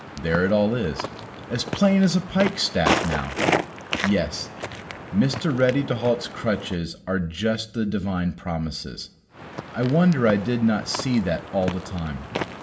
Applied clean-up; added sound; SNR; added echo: none; Walk, footsteps; 8 dB; reverberation time 0.4 s.